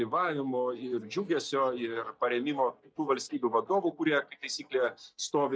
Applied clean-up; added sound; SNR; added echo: neural mask model DeepFilterNet 3.